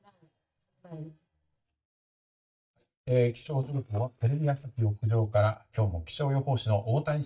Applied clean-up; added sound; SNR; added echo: neural mask model DeepFilterNet 3.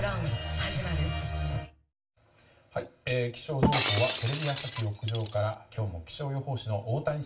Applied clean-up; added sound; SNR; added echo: none; Shatter; -1 dB; reverberation time 0.2 s.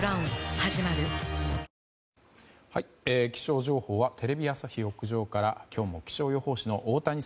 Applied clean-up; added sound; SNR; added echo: none; none; none; none.